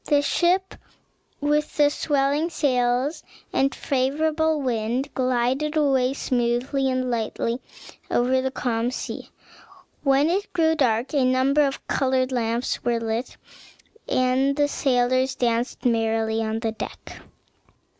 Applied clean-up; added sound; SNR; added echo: none; none; none; none.